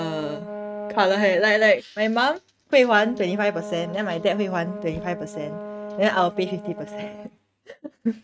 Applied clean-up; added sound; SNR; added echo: neural mask model RNNoise.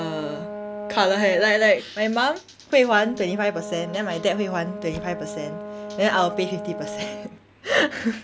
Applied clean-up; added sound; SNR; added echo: none; Brass instrument; 11 dB; none.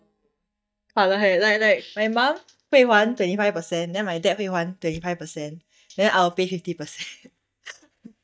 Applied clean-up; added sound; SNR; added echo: neural mask model DeepFilterNet 3.